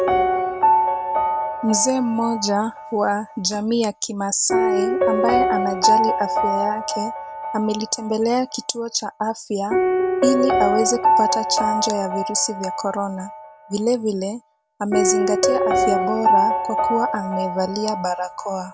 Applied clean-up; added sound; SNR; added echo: none; Piano; -2 dB; none.